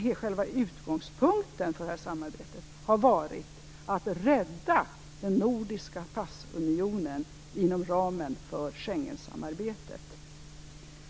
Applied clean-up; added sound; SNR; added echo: none; none; none; none.